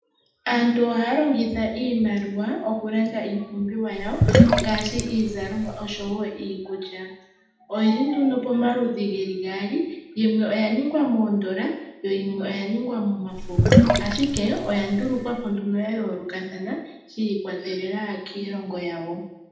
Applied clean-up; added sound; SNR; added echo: none; Sink (filling or washing); -3 dB; reverberation time 0.8 s.